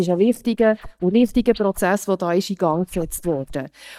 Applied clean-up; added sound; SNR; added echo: neural mask model DeepFilterNet 3.